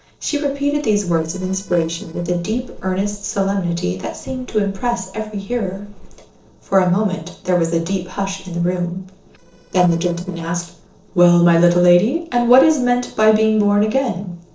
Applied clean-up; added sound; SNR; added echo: neural separator model SepFormer DNS4.